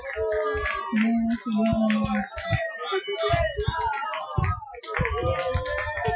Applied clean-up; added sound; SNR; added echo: classical method Wiener filter.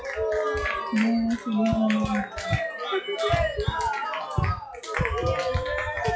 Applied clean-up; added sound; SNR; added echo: classical method log-MMSE.